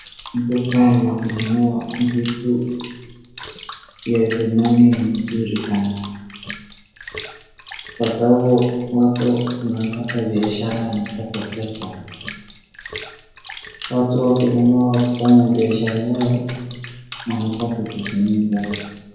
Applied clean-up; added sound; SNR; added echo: none; Bathtub (filling or washing) / Water; 13 dB; reverberation time 0.9 s.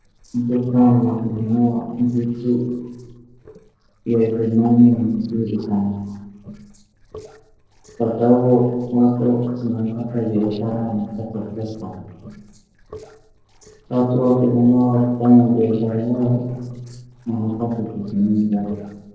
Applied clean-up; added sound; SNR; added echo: neural separator model SepFormer DNS4.